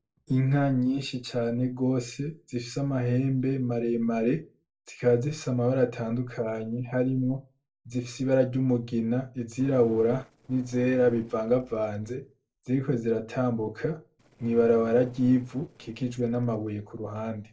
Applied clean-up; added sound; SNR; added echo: neural separator model SepFormer DNS4.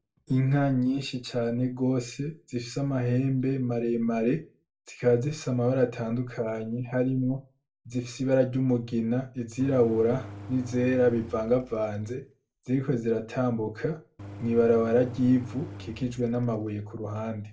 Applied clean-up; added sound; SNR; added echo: none; Engine; 16 dB; reverberation time 0.2 s.